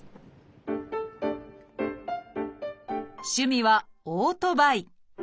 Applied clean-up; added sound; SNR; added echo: none; none; none; none.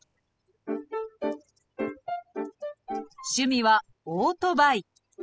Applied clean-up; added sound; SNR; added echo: classical method spectral subtraction.